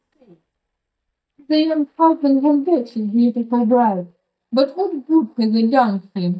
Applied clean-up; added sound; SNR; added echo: neural mask model DeepFilterNet 3.